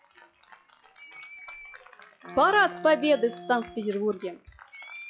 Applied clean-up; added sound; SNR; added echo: classical method log-MMSE.